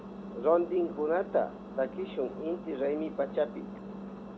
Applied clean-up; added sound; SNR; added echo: none; Engine; 11 dB; none.